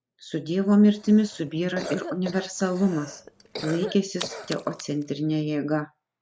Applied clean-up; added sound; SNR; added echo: none; Cough + Splash, splatter; 13 dB; none.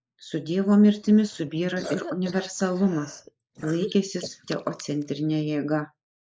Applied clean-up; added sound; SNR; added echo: neural mask model Resemble Enhance denoiser.